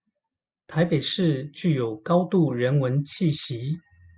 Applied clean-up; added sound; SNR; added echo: none; none; none; none.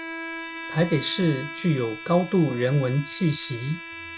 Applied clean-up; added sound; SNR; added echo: none; Bowed string instrument; 12 dB; none.